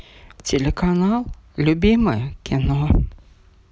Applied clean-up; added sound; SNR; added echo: none; none; none; none.